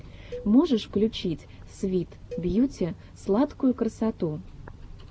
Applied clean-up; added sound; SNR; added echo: none; Cowbell; 20 dB; none.